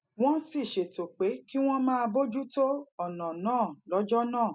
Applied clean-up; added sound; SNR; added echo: none; none; none; none.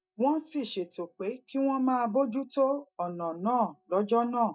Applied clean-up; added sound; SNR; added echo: neural mask model DeepFilterNet 3.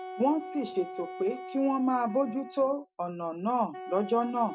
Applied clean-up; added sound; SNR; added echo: neural mask model RNNoise.